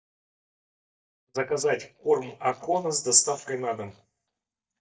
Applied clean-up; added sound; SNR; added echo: neural mask model DeepFilterNet 3.